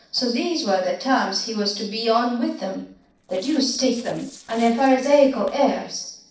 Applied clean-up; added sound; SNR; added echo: neural separator model SepFormer DNS4.